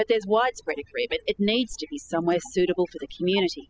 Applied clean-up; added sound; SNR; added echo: classical method spectral subtraction.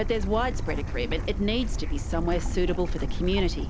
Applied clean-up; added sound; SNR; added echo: none; Stream / Bird; -1 dB; none.